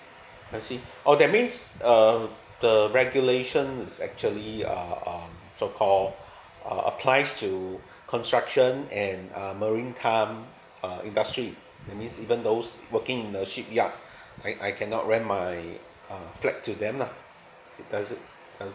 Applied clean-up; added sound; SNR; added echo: none; none; none; none.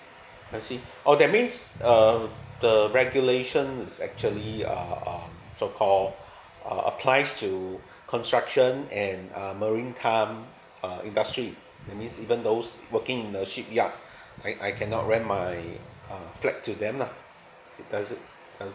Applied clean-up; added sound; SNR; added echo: none; Animal; 16 dB; none.